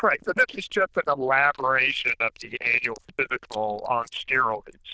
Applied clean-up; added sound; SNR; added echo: neural diffusion model UNIVERSE++.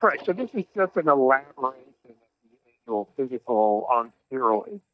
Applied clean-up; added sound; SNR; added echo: neural mask model DeepFilterNet 3.